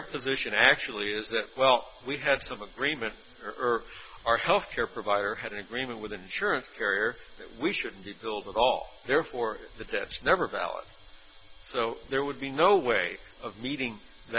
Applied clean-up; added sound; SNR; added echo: none; none; none; none.